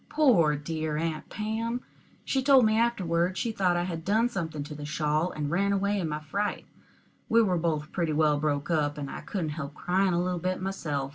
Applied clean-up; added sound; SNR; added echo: none; none; none; none.